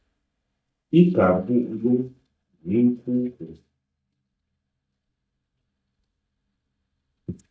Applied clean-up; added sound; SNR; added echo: neural mask model DeepFilterNet 3.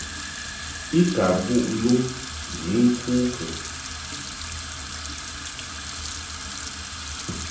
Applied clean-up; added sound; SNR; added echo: none; Sink (filling or washing) / Water tap, faucet; 7 dB; reverberation time 0.7 s.